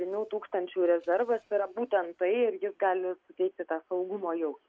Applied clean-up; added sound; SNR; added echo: none; none; none; none.